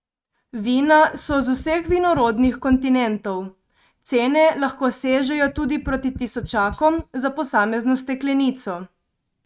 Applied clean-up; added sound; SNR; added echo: neural mask model RNNoise.